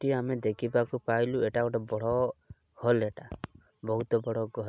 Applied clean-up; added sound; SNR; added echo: none; none; none; none.